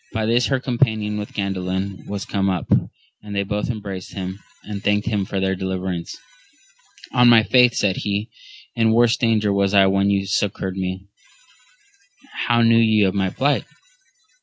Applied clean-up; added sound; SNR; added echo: none; none; none; none.